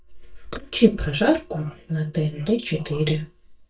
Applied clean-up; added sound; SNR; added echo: neural mask model DeepFilterNet 3.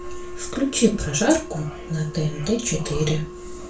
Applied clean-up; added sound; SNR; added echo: none; Wind instrument, woodwind instrument; 15 dB; reverberation time 0.3 s.